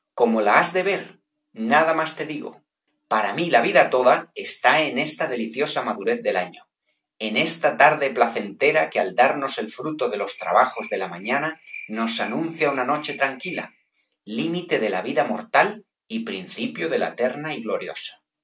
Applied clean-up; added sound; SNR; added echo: none; Cricket; 17 dB; none.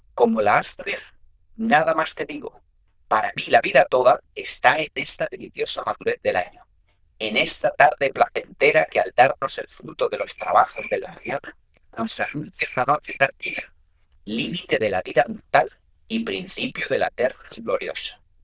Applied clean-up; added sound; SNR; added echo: neural diffusion model UNIVERSE++.